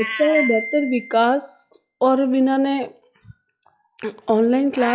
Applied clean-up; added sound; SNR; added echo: classical method log-MMSE.